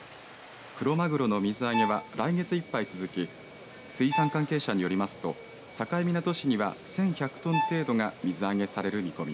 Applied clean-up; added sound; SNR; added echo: none; Bowed string instrument; 6 dB; none.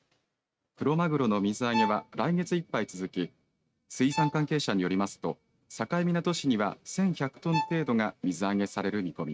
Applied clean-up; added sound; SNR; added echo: neural mask model RNNoise.